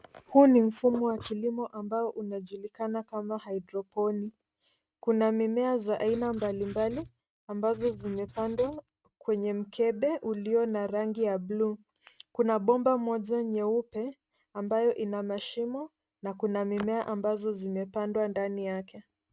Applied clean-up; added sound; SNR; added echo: neural mask model RNNoise.